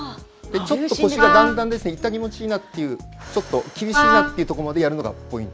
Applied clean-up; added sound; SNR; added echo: none; Wind instrument, woodwind instrument; -3 dB; none.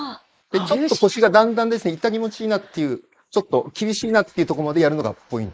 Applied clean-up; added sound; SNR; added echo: neural mask model Resemble Enhance denoiser.